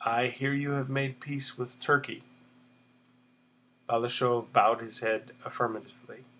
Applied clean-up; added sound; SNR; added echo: none; none; none; none.